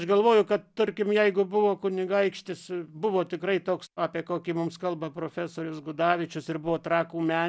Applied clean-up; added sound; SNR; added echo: none; none; none; none.